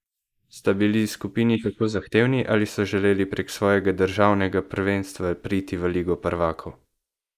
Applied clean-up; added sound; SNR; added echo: neural mask model Resemble Enhance denoiser.